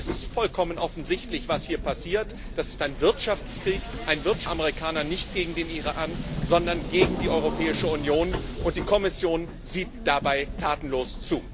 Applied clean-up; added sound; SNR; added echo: none; Subway, metro, underground; 6 dB; none.